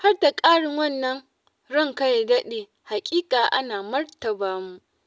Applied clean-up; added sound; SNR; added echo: none; none; none; none.